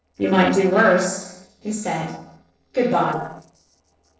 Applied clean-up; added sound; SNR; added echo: neural separator model SepFormer DNS4.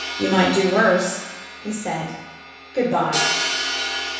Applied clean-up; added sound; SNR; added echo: none; Crash cymbal; 5 dB; reverberation time 1.1 s.